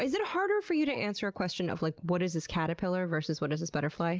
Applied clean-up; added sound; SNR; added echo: neural mask model Resemble Enhance denoiser.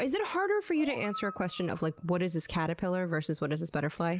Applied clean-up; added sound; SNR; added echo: none; Animal; 16 dB; none.